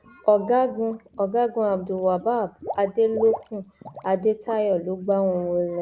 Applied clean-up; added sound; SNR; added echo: none; Water / Liquid; 17 dB; none.